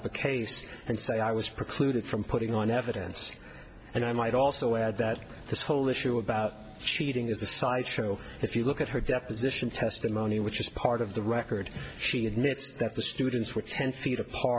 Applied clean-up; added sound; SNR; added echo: none; Subway, metro, underground; 20 dB; none.